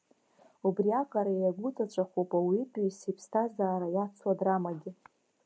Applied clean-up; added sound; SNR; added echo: none; none; none; none.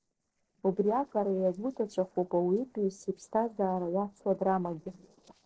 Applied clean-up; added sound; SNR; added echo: neural separator model SepFormer DNS4.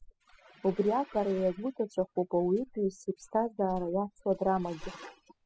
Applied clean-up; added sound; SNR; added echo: classical method spectral subtraction.